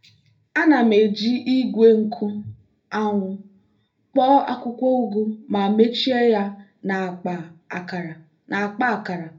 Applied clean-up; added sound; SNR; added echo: none; none; none; reverberation time 0.3 s.